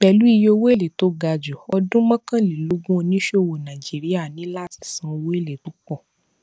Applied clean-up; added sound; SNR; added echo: none; none; none; none.